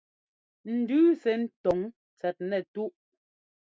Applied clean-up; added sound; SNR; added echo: none; none; none; none.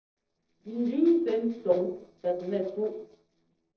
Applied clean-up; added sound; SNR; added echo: neural separator model SepFormer DNS4.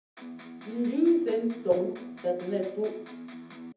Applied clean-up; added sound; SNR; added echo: none; Electric guitar; 14 dB; reverberation time 0.7 s.